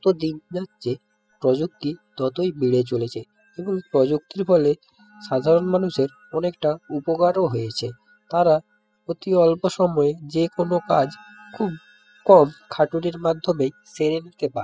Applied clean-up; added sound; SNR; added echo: classical method spectral subtraction.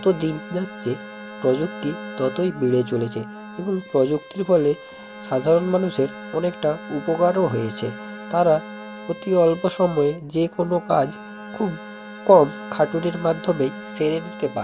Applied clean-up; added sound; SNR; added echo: none; Bowed string instrument + Bowed string instrument; 14 dB; none.